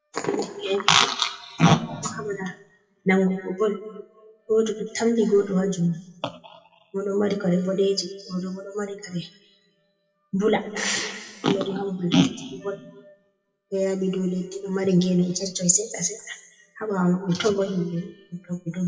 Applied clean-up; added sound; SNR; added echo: classical method WPE with log-MMSE.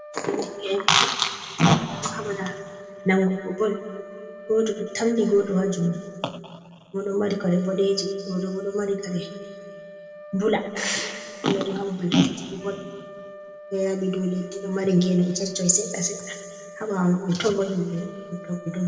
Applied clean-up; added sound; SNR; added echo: none; Wind instrument, woodwind instrument; 17 dB; reverberation time 2.0 s.